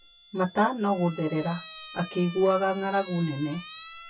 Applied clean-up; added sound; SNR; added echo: classical method WPE with log-MMSE.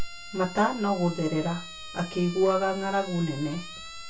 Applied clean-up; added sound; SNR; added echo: none; Siren; 15 dB; reverberation time 0.2 s.